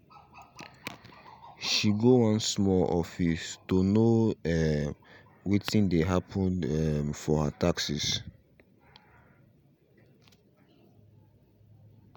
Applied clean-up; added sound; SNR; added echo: none; none; none; none.